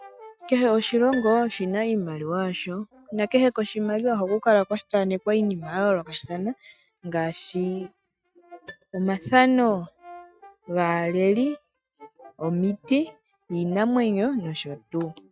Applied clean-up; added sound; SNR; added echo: neural mask model RNNoise.